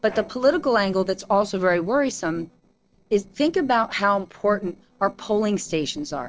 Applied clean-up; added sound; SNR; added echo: neural separator model SepFormer DNS4.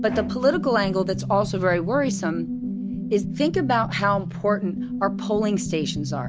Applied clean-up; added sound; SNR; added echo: none; Bowed string instrument; 18 dB; none.